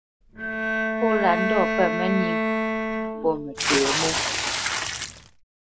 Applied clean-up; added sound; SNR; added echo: none; Bowed string instrument + Water / Splash, splatter; -2 dB; none.